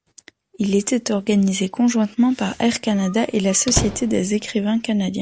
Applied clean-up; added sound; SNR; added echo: none; Squeak; 11 dB; none.